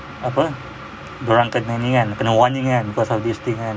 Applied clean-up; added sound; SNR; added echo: none; none; none; none.